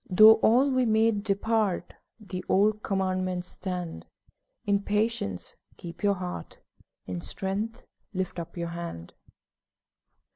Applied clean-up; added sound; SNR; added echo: none; none; none; none.